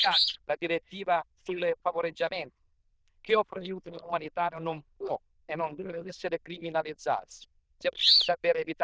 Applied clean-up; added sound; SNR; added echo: neural diffusion model UNIVERSE++.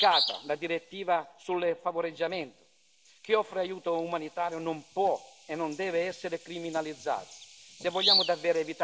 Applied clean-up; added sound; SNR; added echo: none; Bird vocalization, bird call, bird song; 5 dB; none.